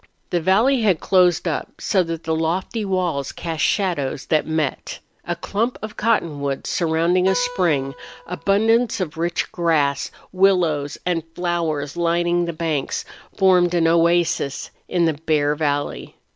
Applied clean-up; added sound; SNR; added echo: none; Acoustic guitar; 16 dB; none.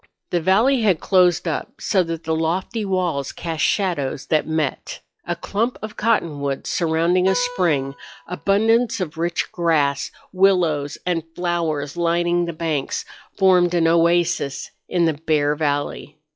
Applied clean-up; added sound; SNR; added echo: classical method log-MMSE.